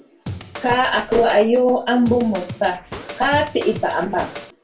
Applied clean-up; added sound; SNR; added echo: none; Scratching (performance technique); 13 dB; reverberation time 0.3 s.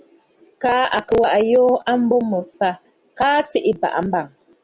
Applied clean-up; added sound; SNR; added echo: none; none; none; none.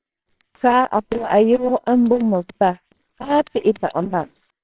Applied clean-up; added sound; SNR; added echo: neural separator model SepFormer WHAMR!.